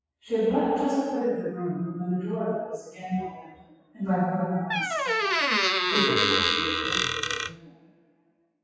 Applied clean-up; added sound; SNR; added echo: classical method WPE with log-MMSE.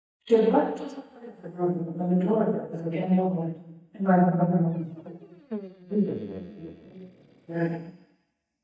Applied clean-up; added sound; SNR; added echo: neural mask model DeepFilterNet 3.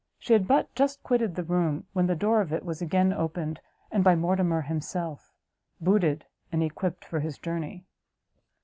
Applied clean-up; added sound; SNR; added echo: none; none; none; none.